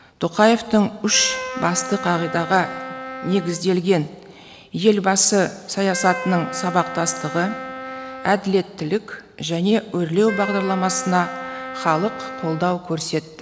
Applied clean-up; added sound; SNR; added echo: none; Wind instrument, woodwind instrument; 10 dB; none.